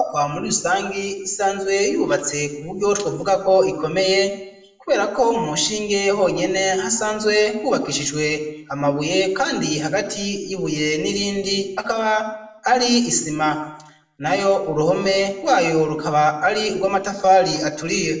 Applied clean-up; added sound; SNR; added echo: none; none; none; reverberation time 0.6 s.